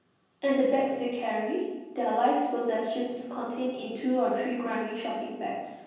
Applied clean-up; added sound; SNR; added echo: none; none; none; reverberation time 1.3 s.